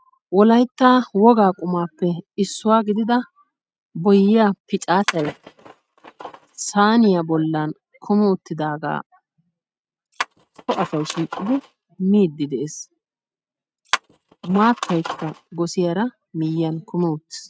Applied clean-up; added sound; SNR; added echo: neural mask model RNNoise.